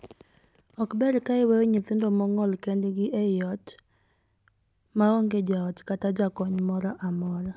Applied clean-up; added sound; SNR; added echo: none; none; none; none.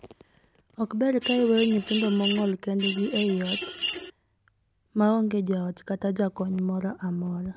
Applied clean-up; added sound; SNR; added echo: none; Mechanisms; 6 dB; none.